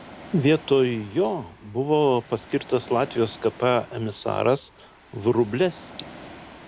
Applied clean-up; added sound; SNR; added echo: none; Ocean; 20 dB; none.